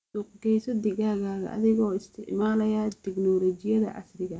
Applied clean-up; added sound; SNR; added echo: none; none; none; none.